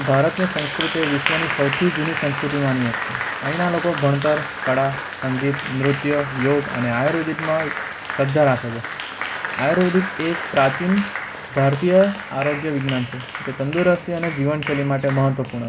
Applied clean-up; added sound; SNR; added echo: none; Applause; 7 dB; none.